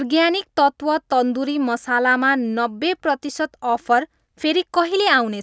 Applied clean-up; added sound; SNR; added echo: none; none; none; none.